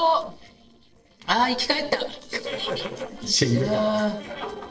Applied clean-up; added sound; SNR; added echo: neural separator model SepFormer DNS4.